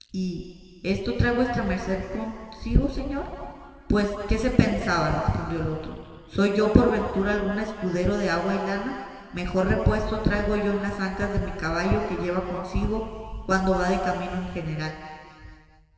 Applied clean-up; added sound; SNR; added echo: none; none; none; reverberation time 2.5 s.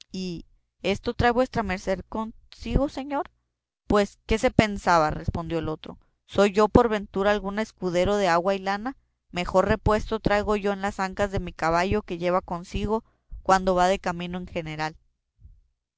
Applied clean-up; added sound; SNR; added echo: none; none; none; none.